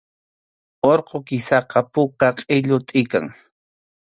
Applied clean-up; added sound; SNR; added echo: none; none; none; none.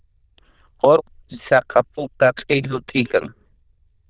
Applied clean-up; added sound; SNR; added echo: neural diffusion model UNIVERSE++.